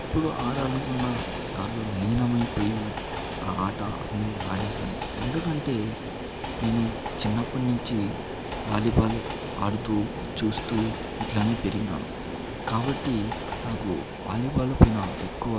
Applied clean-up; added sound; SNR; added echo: none; Train; 5 dB; none.